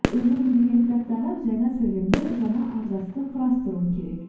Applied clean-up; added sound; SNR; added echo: none; Fireworks; 10 dB; reverberation time 0.9 s.